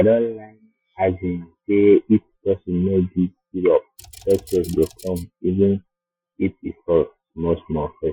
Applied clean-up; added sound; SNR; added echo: classical method Wiener filter.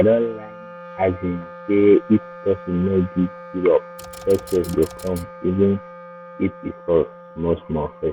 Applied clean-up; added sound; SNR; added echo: none; Typewriter + Wind instrument, woodwind instrument; 17 dB; none.